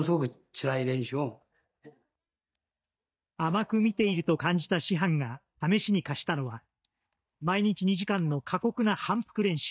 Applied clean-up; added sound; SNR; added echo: neural mask model DeepFilterNet 3.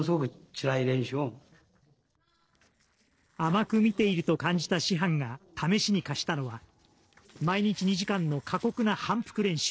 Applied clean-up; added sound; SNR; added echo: neural separator model SepFormer DNS4.